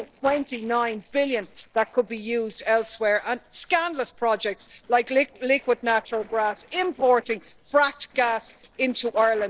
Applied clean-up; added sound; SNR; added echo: neural separator model SepFormer DNS4.